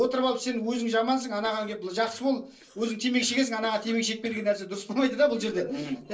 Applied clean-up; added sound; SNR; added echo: neural separator model SepFormer DNS4.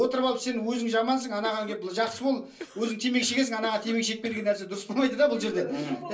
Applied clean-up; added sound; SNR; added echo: none; Cough; 18 dB; reverberation time 0.3 s.